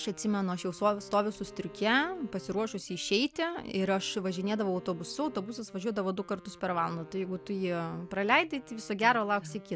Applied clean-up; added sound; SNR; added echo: none; Bowed string instrument + Wind instrument, woodwind instrument; 19 dB; none.